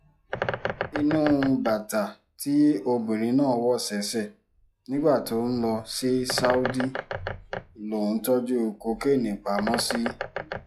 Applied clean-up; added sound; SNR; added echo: classical method log-MMSE.